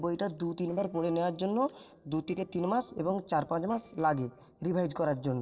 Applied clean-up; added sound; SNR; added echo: neural separator model SepFormer DNS4.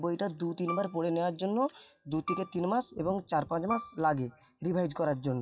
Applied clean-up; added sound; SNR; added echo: classical method WPE with log-MMSE.